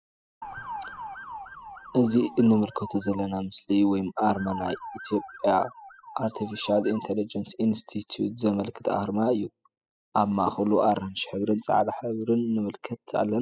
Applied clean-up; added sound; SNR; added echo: classical method spectral subtraction.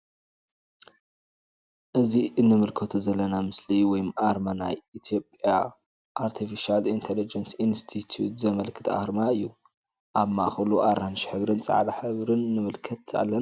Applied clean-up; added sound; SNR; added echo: none; none; none; none.